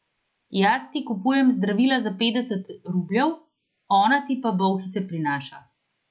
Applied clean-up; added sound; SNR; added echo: none; none; none; none.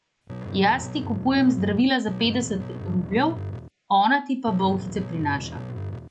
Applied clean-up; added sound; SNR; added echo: none; Bass guitar; 9 dB; none.